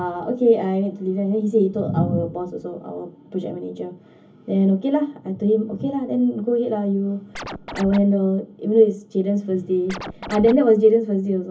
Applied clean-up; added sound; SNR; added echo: none; Scratching (performance technique); 12 dB; reverberation time 0.3 s.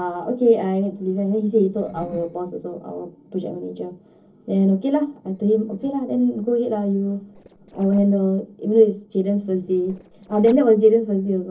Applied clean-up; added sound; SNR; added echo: neural separator model SepFormer DNS4.